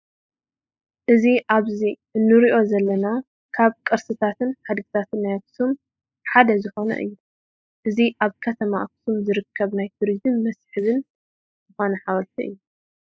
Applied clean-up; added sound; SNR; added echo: neural mask model Resemble Enhance denoiser.